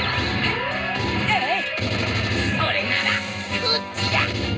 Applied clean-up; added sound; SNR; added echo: none; none; none; reverberation time 0.2 s.